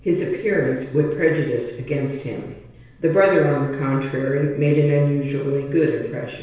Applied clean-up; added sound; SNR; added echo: none; none; none; reverberation time 1.0 s.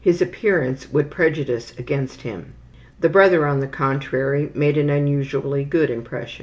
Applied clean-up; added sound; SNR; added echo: none; none; none; none.